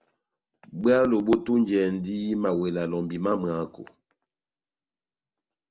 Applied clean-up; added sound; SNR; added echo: none; none; none; none.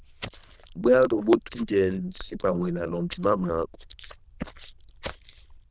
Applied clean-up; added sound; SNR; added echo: neural diffusion model UNIVERSE++.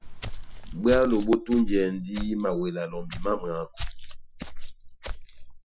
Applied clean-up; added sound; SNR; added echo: classical method Wiener filter.